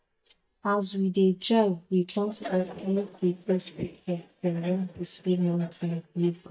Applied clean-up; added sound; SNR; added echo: neural mask model DeepFilterNet 3.